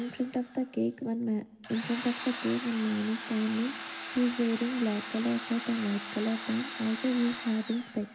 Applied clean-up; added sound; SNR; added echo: none; Domestic sounds, home sounds; 7 dB; reverberation time 2.1 s.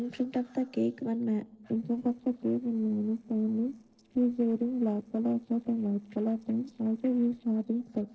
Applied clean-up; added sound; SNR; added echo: neural separator model SepFormer DNS4.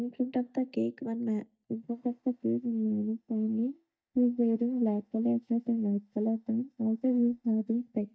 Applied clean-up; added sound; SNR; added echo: neural mask model DeepFilterNet 3.